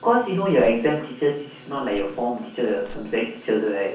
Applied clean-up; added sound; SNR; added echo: none; Crushing; 18 dB; reverberation time 0.6 s.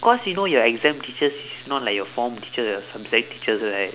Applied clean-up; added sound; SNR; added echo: none; none; none; none.